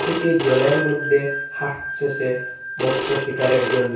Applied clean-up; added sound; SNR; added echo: none; Telephone; 1 dB; reverberation time 0.6 s.